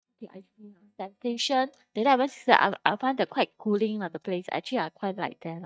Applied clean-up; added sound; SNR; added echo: neural mask model DeepFilterNet 3.